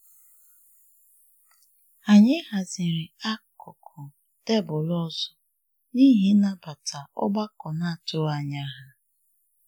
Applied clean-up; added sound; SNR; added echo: none; none; none; none.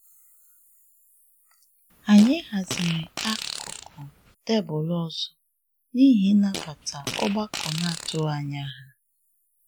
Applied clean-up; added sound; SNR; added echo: none; Fart; 10 dB; none.